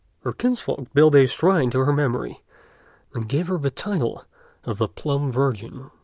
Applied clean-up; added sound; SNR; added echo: none; none; none; none.